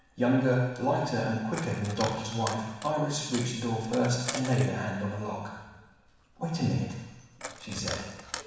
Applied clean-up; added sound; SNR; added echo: none; Coin (dropping); 14 dB; reverberation time 1.1 s.